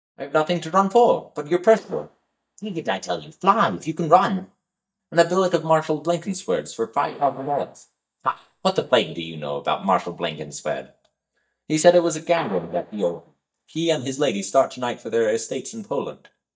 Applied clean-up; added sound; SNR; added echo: neural mask model DeepFilterNet 3.